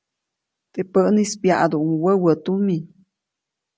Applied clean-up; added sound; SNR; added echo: none; none; none; none.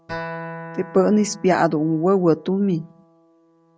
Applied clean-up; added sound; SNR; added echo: none; Acoustic guitar; 16 dB; none.